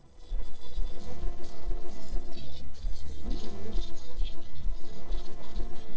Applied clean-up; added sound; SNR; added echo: neural separator model SepFormer DNS4.